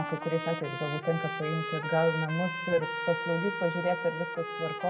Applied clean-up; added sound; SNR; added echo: none; Trumpet; 5 dB; reverberation time 0.8 s.